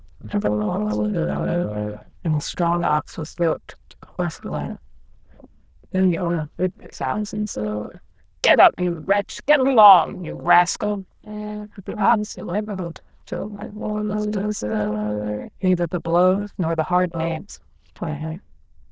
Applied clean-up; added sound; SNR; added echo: neural diffusion model UNIVERSE++.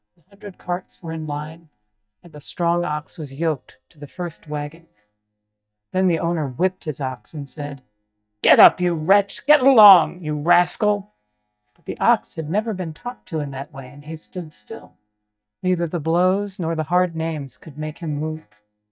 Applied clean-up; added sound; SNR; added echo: neural mask model DeepFilterNet 3.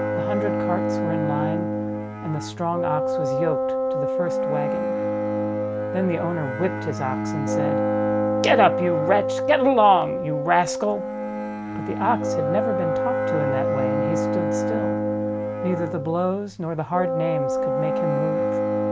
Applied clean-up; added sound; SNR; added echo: none; Wind instrument, woodwind instrument + Bowed string instrument; -1 dB; none.